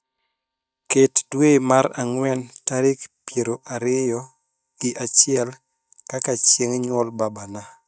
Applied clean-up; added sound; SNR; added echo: neural mask model DeepFilterNet 3.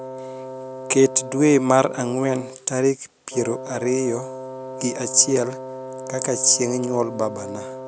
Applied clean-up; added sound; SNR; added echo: none; Wind instrument, woodwind instrument; 12 dB; none.